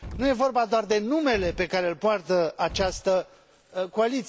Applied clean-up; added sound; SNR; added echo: none; Explosion; 17 dB; none.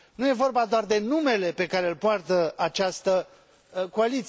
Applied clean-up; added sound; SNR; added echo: none; none; none; none.